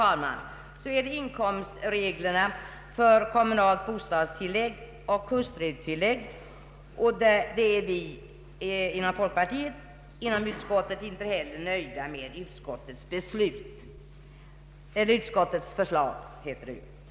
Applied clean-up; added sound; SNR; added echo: none; none; none; none.